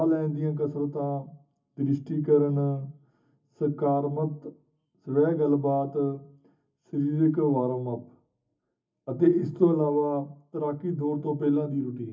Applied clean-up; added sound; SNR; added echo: none; none; none; reverberation time 0.3 s.